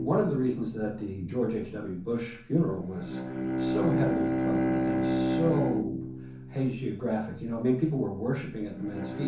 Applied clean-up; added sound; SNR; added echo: none; Bowed string instrument; 1 dB; reverberation time 0.6 s.